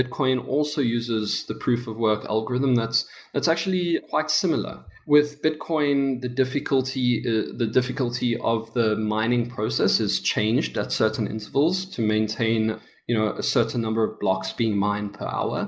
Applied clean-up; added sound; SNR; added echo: none; none; none; none.